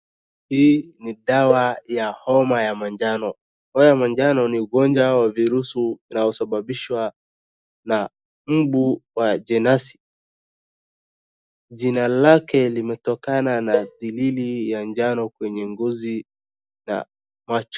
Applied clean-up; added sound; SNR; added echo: neural mask model DeepFilterNet 3.